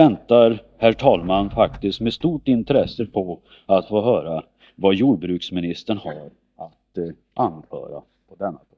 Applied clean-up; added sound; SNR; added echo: neural mask model DeepFilterNet 3.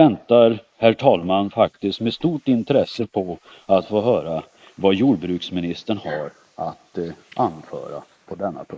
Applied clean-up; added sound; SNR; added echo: neural mask model Resemble Enhance denoiser.